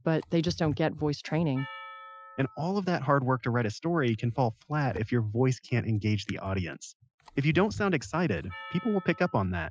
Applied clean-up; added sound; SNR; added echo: classical method Wiener filter.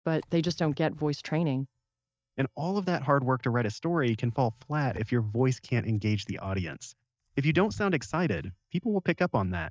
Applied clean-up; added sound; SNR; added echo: neural mask model DeepFilterNet 3.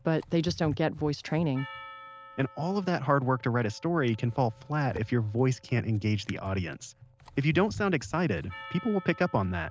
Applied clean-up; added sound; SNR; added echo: none; Percussion + Drawer open or close; 18 dB; none.